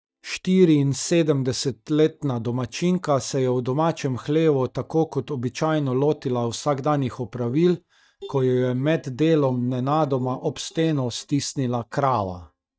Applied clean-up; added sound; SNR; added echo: neural mask model DeepFilterNet 3.